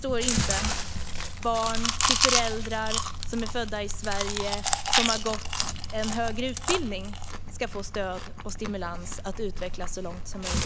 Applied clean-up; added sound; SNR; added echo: none; Chewing, mastication; -4 dB; none.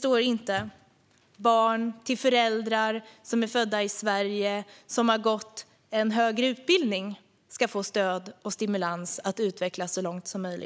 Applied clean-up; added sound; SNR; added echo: none; none; none; none.